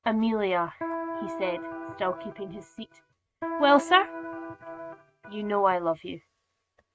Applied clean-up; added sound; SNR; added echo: neural mask model RNNoise.